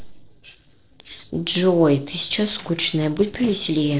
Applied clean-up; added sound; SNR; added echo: neural separator model SepFormer DNS4.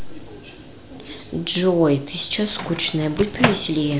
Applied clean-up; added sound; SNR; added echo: none; Microwave oven; 9 dB; none.